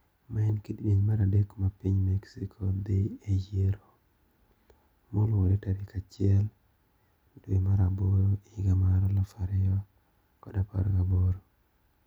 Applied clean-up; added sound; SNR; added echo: none; none; none; none.